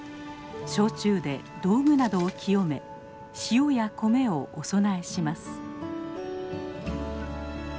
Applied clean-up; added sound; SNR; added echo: none; none; none; none.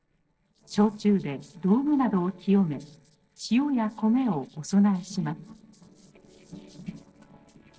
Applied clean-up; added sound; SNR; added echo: neural separator model SepFormer DNS4.